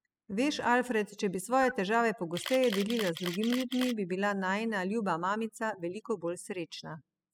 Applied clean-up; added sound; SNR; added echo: classical method spectral subtraction.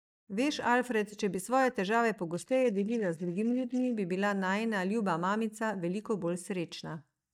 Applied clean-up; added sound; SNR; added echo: neural mask model DeepFilterNet 3.